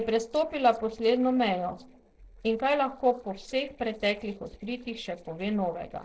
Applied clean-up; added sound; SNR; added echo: neural separator model SepFormer DNS4.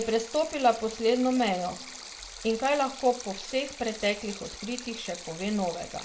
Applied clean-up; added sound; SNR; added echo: none; Stream; 14 dB; reverberation time 0.4 s.